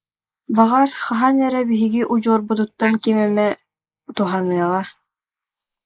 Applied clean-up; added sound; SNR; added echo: neural mask model Resemble Enhance denoiser.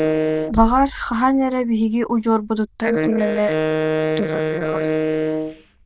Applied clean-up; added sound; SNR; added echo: neural diffusion model UNIVERSE++.